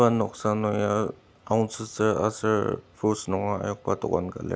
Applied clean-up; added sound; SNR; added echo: none; none; none; none.